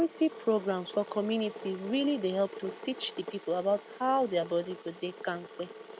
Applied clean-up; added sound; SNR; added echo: none; Boiling / Water; 15 dB; none.